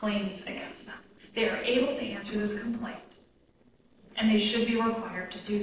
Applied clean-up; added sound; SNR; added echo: neural separator model SepFormer DNS4.